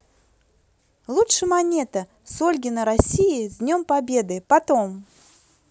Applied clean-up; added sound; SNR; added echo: none; none; none; none.